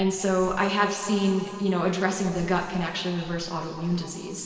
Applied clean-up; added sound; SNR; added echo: none; Bathtub (filling or washing); 20 dB; reverberation time 2.5 s.